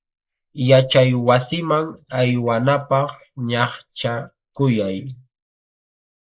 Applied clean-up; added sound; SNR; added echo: neural mask model Resemble Enhance denoiser.